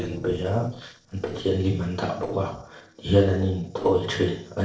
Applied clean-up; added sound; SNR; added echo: neural separator model SepFormer DNS4.